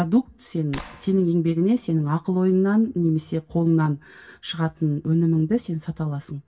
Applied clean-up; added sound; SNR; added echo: none; Clapping; 18 dB; reverberation time 0.1 s.